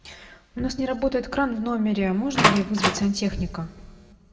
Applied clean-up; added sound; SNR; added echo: none; Door; 0 dB; reverberation time 1.1 s.